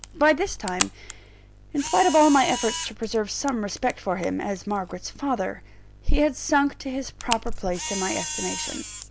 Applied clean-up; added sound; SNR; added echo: none; Camera; 10 dB; none.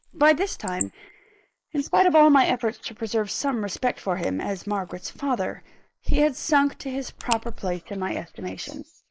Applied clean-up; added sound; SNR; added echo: neural mask model Resemble Enhance denoiser.